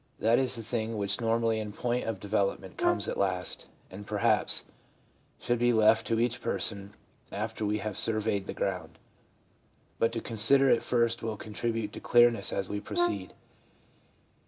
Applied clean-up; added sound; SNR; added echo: none; Brass instrument; 5 dB; none.